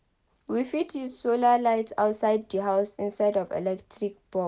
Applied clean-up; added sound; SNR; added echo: none; none; none; none.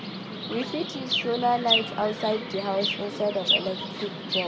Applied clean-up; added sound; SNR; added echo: none; Chirp, tweet; 1 dB; none.